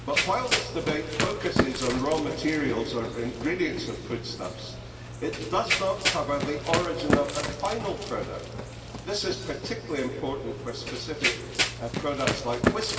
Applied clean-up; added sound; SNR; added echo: none; Run; 1 dB; reverberation time 2.1 s.